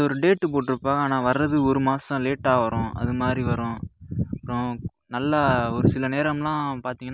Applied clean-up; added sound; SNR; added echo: none; none; none; none.